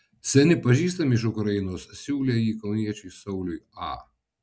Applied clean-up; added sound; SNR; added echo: none; none; none; none.